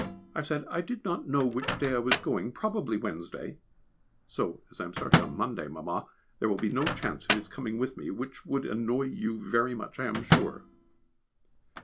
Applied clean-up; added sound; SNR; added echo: none; Microwave oven; 2 dB; none.